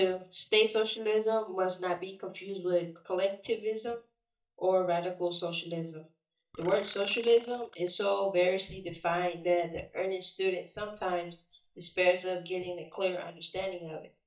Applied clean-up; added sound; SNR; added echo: neural mask model DeepFilterNet 3.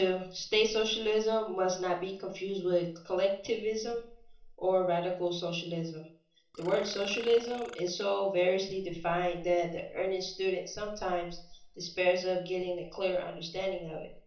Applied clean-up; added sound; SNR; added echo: neural separator model SepFormer DNS4.